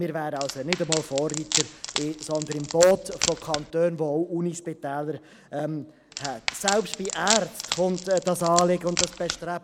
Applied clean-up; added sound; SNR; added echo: none; Wood; 5 dB; none.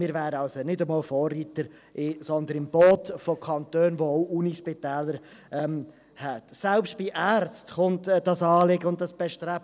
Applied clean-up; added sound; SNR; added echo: none; none; none; none.